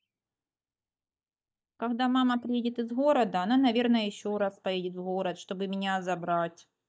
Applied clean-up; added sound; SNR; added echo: neural mask model DeepFilterNet 3.